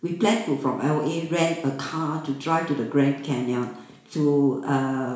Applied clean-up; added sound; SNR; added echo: none; Bowed string instrument; 19 dB; reverberation time 0.7 s.